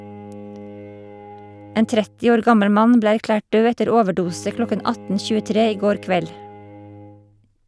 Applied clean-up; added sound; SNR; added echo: none; Bowed string instrument; 19 dB; none.